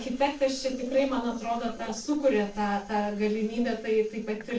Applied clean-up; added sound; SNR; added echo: neural separator model SepFormer DNS4.